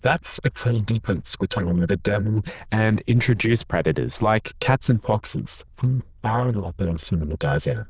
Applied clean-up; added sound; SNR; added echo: neural diffusion model UNIVERSE++.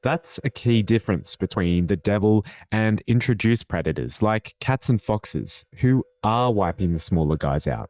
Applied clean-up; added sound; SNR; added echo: neural mask model DeepFilterNet 3.